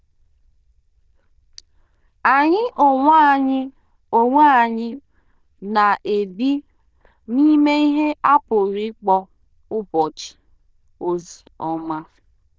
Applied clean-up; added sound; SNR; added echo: neural diffusion model UNIVERSE++.